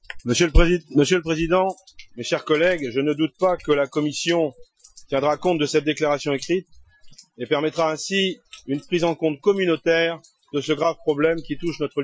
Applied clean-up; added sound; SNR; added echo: classical method Wiener filter.